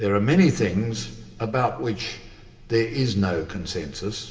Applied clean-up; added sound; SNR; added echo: none; none; none; reverberation time 0.6 s.